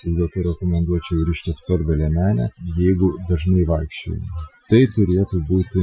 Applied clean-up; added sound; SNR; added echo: classical method Wiener filter.